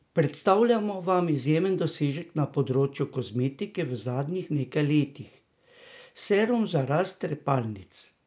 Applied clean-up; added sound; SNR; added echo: none; none; none; none.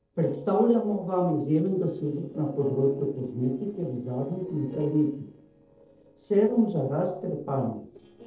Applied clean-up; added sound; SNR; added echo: neural separator model SepFormer DNS4.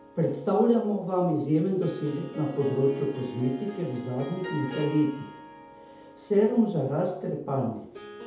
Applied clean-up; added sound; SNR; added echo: none; Harp; 16 dB; reverberation time 0.8 s.